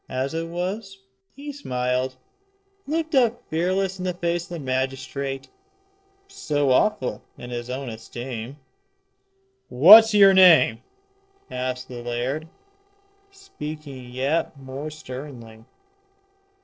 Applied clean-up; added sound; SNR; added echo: neural separator model SepFormer DNS4.